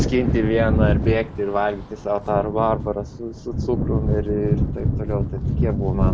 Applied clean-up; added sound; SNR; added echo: none; Thunder / Wind; -1 dB; none.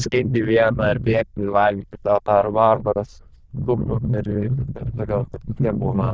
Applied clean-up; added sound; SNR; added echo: neural diffusion model UNIVERSE++.